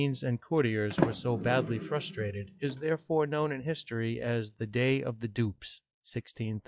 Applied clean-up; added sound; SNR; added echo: classical method log-MMSE.